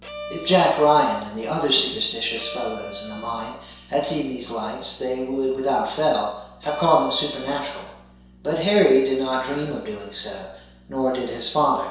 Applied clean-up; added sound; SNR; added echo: none; Bowed string instrument; 16 dB; reverberation time 0.7 s.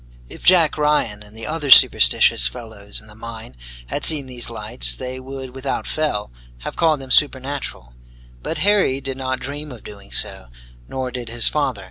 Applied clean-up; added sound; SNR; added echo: none; none; none; none.